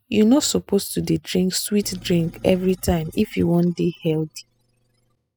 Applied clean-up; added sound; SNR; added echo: classical method spectral subtraction.